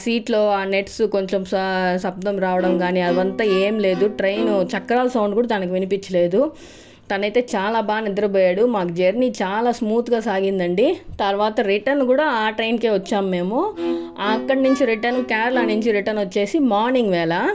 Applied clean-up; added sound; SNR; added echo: none; Bowed string instrument; 8 dB; none.